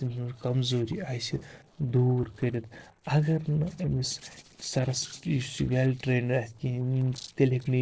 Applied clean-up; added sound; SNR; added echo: neural separator model SepFormer DNS4.